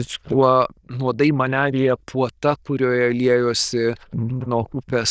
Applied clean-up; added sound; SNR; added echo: neural diffusion model UNIVERSE++.